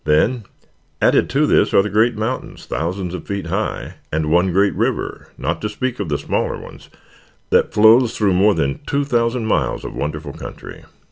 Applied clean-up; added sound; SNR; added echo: none; none; none; none.